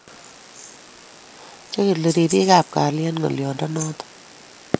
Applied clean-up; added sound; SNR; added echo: none; Rattle (instrument); 19 dB; none.